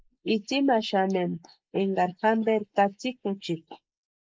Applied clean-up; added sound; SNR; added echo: neural mask model Resemble Enhance denoiser.